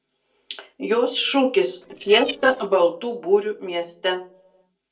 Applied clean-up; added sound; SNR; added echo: neural separator model SepFormer DNS4.